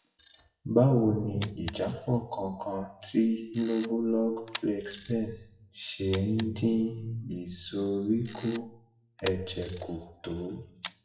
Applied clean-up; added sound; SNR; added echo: classical method WPE with log-MMSE.